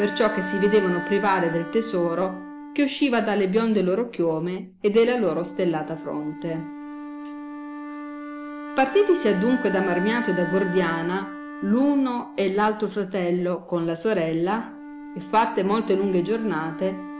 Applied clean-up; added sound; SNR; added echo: none; Wind instrument, woodwind instrument; 11 dB; none.